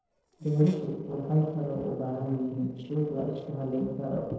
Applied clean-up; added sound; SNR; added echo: neural separator model SepFormer DNS4.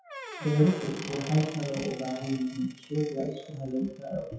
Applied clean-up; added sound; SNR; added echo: classical method WPE with log-MMSE.